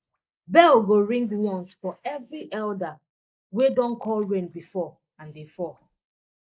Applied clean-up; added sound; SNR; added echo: neural mask model Resemble Enhance denoiser.